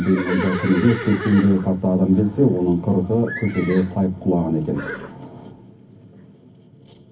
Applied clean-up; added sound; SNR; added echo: none; Livestock, farm animals, working animals; 13 dB; reverberation time 0.3 s.